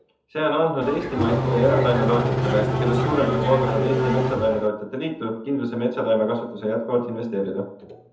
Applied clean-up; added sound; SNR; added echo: none; Race car, auto racing / Engine starting; -1 dB; reverberation time 0.7 s.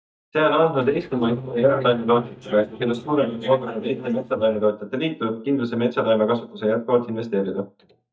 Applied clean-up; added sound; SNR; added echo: neural mask model DeepFilterNet 3.